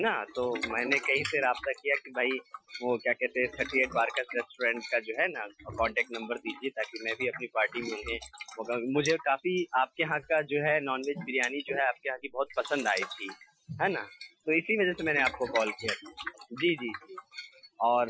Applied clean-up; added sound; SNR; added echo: classical method Wiener filter.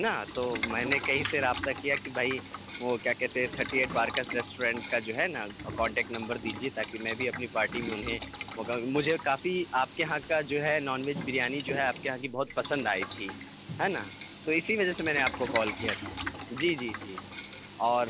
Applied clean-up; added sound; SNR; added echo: none; Boiling; 8 dB; none.